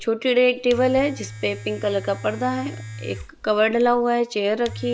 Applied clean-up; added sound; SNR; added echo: none; Domestic sounds, home sounds; 15 dB; none.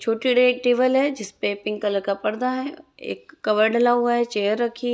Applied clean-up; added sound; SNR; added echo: none; none; none; none.